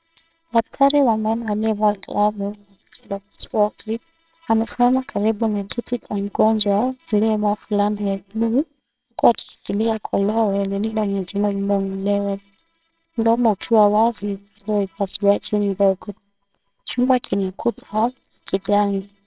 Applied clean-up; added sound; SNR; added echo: neural separator model SepFormer WHAMR!.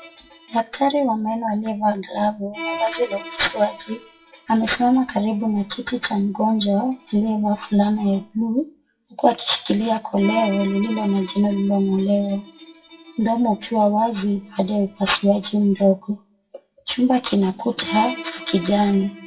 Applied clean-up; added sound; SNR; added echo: classical method WPE with log-MMSE.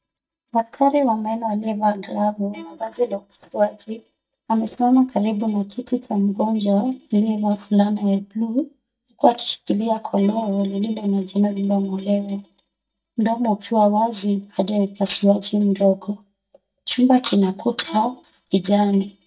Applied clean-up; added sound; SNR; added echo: neural mask model DeepFilterNet 3.